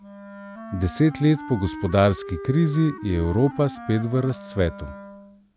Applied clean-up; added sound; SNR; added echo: none; Wind instrument, woodwind instrument; 14 dB; none.